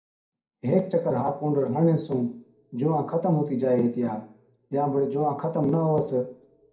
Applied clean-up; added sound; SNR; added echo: none; none; none; reverberation time 0.4 s.